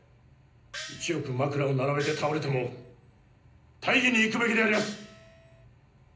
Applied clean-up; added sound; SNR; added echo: none; Gong; 14 dB; reverberation time 0.5 s.